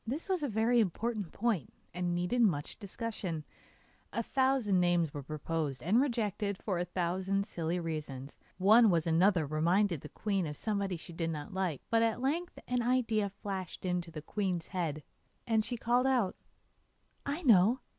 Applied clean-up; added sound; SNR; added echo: none; none; none; none.